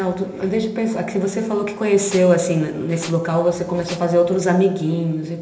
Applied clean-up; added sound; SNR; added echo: none; Tools; 18 dB; reverberation time 1.0 s.